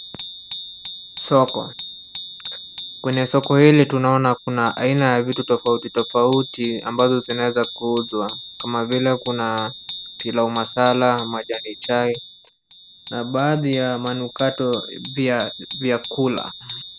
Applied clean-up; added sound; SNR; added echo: none; Bicycle bell; 13 dB; none.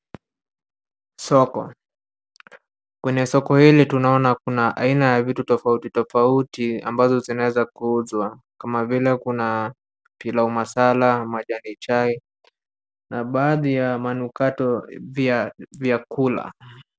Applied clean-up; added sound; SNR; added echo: none; none; none; none.